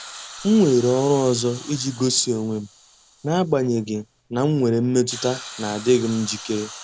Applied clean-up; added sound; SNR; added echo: none; Hiss; 17 dB; none.